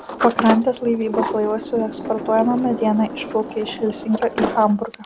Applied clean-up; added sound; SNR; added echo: none; Sliding door; 7 dB; none.